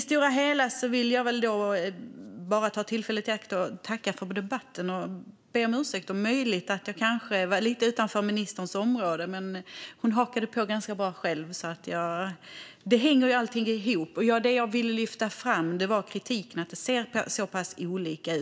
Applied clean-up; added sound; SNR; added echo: none; none; none; none.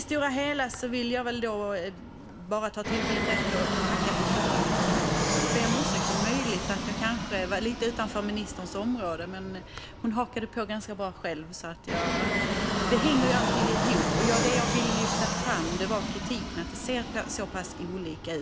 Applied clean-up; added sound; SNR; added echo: none; Fixed-wing aircraft, airplane; -1 dB; none.